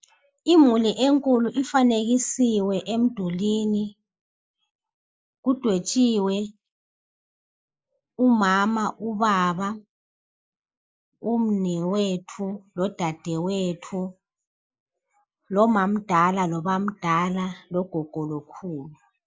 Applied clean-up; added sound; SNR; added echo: neural mask model Resemble Enhance denoiser.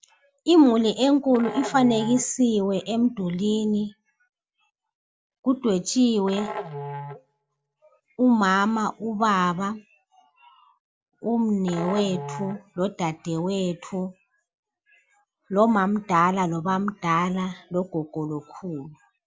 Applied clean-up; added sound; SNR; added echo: none; Musical instrument; 13 dB; none.